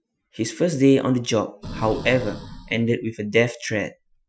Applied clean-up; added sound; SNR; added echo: classical method Wiener filter.